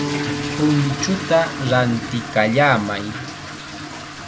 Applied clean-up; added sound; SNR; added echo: none; Guitar + Fill (with liquid) / Toilet flush; 6 dB; none.